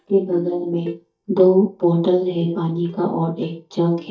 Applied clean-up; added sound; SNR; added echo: neural mask model DeepFilterNet 3.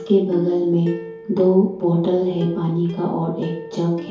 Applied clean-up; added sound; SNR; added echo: none; Plucked string instrument; 16 dB; reverberation time 2.4 s.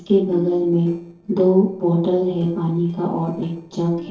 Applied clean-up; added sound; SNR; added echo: neural separator model SepFormer DNS4.